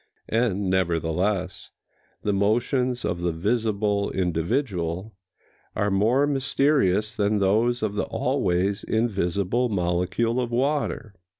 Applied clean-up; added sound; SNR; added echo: none; none; none; none.